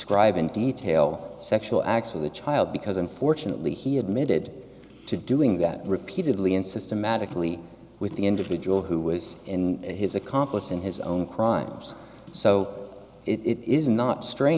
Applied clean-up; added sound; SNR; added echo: none; none; none; none.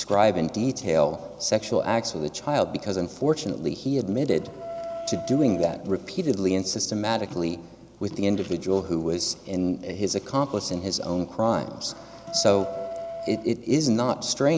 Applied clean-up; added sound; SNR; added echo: none; Wind instrument, woodwind instrument; 12 dB; none.